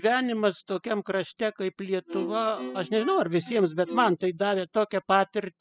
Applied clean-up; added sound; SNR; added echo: classical method spectral subtraction.